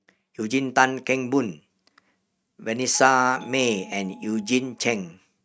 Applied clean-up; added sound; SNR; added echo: neural mask model RNNoise.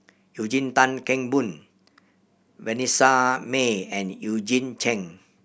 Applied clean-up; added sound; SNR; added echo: none; none; none; none.